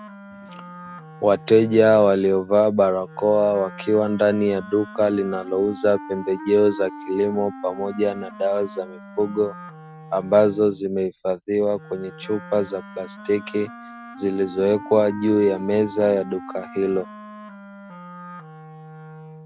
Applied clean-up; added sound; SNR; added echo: none; Wind instrument, woodwind instrument; 17 dB; none.